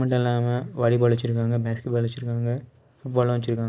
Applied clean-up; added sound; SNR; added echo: neural mask model Resemble Enhance denoiser.